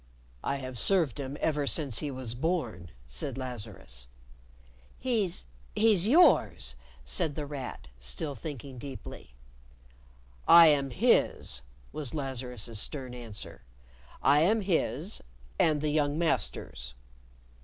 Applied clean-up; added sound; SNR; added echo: none; none; none; none.